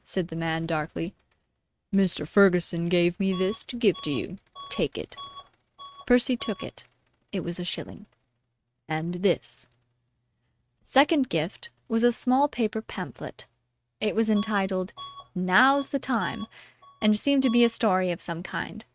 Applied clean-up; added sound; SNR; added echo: neural mask model RNNoise.